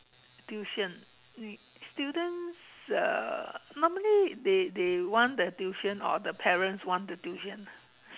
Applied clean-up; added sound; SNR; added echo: none; none; none; none.